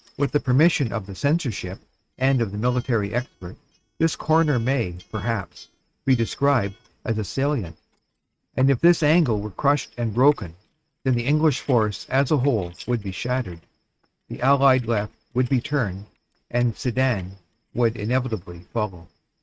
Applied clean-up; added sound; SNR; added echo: neural mask model RNNoise.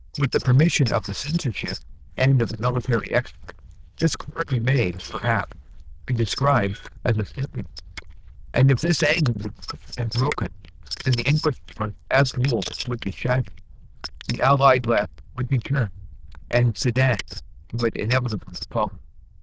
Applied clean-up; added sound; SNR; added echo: neural diffusion model UNIVERSE++.